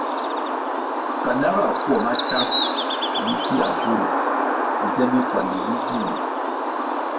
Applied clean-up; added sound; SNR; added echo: none; Bird; -4 dB; reverberation time 0.2 s.